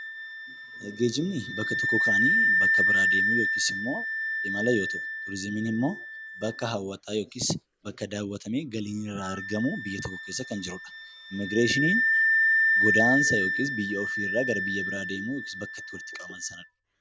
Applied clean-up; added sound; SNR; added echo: none; Wind instrument, woodwind instrument; -3 dB; none.